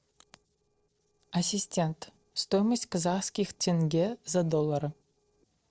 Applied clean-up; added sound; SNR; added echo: neural separator model SepFormer DNS4.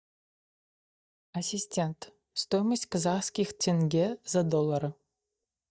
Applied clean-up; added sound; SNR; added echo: neural mask model DeepFilterNet 3.